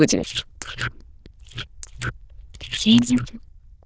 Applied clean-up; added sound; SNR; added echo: neural diffusion model UNIVERSE++.